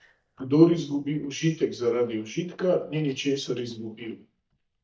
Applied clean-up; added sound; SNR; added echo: neural mask model DeepFilterNet 3.